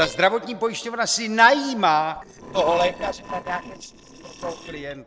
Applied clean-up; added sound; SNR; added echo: neural separator model SepFormer DNS4.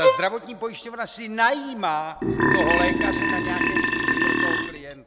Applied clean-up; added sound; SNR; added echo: none; Burping, eructation + Bowed string instrument; -5 dB; none.